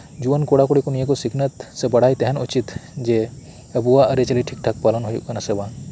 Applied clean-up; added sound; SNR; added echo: none; none; none; none.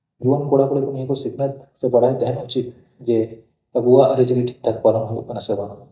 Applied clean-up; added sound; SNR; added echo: neural mask model DeepFilterNet 3.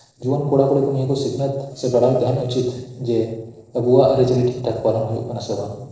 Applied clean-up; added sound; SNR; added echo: neural separator model SepFormer DNS4.